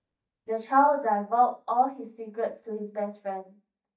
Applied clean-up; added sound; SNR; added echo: neural mask model DeepFilterNet 3.